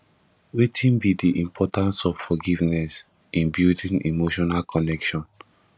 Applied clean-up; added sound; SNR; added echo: none; none; none; none.